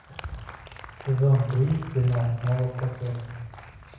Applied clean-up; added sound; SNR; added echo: none; Applause; 19 dB; reverberation time 0.9 s.